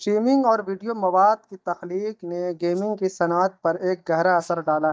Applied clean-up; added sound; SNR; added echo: neural mask model DeepFilterNet 3.